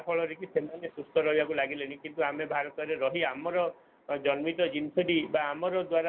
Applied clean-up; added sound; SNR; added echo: none; none; none; none.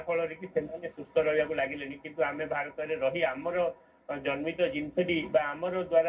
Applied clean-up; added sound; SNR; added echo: none; none; none; reverberation time 0.4 s.